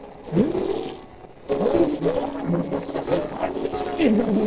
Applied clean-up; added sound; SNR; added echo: neural separator model SepFormer DNS4.